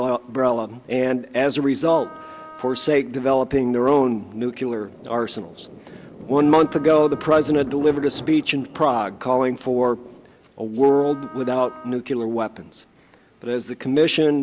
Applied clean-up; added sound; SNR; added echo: none; Thunder + Wind instrument, woodwind instrument; 20 dB; none.